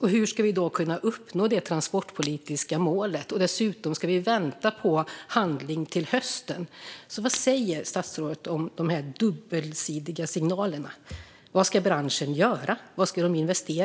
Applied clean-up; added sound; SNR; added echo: none; Shatter; 13 dB; none.